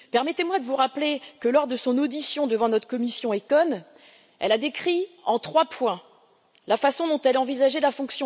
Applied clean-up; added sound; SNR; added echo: none; none; none; none.